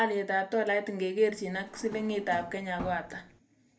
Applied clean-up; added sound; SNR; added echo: none; Drawer open or close; 14 dB; reverberation time 0.3 s.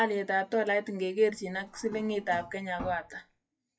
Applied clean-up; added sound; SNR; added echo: classical method WPE with log-MMSE.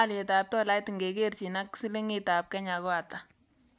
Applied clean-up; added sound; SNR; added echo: none; none; none; none.